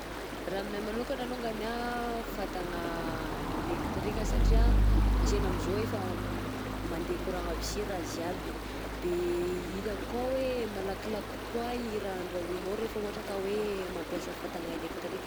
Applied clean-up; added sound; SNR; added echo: none; Stream; -3 dB; none.